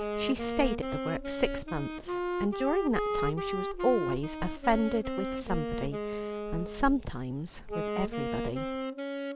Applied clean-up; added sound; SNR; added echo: none; Wind instrument, woodwind instrument; 3 dB; none.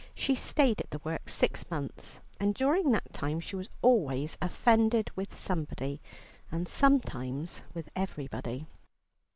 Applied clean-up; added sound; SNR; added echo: none; none; none; none.